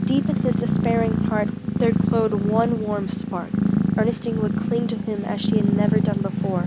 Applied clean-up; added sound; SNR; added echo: none; Purr; -4 dB; none.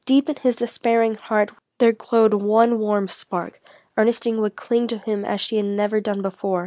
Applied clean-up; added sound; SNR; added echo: none; none; none; none.